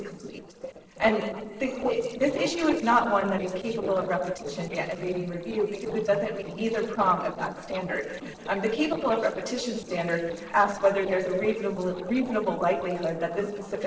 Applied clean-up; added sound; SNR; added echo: neural separator model SepFormer DNS4.